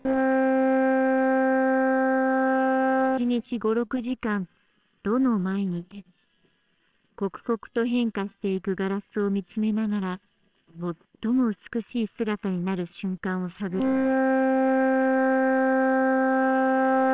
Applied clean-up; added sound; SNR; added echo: neural separator model SepFormer WHAMR!.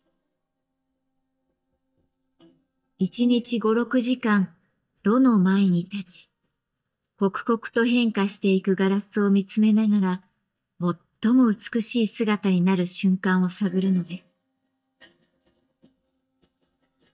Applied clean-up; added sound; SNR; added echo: neural mask model DeepFilterNet 3.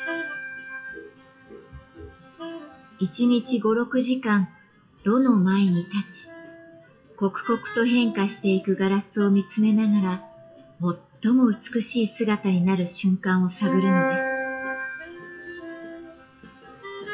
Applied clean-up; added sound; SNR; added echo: classical method WPE with log-MMSE.